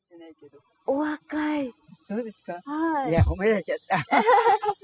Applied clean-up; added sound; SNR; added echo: classical method spectral subtraction.